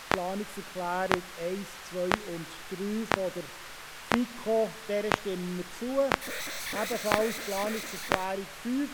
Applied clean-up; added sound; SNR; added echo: none; Alarm + Clock; 2 dB; none.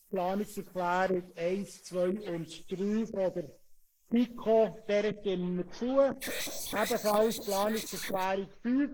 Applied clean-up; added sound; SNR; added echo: neural mask model Resemble Enhance denoiser.